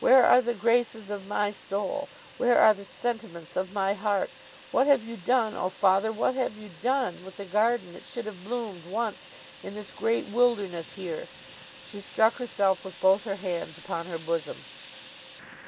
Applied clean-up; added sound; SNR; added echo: none; Fire; 20 dB; none.